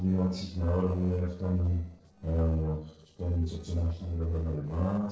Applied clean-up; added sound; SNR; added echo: neural separator model SepFormer DNS4.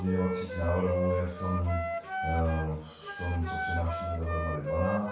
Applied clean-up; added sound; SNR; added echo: none; Wind instrument, woodwind instrument; 4 dB; reverberation time 0.6 s.